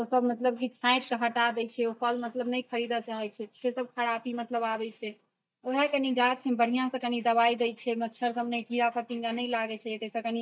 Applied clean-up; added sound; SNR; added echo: neural mask model DeepFilterNet 3.